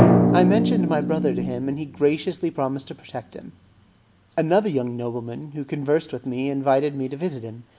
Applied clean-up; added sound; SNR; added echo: none; Drum; 1 dB; none.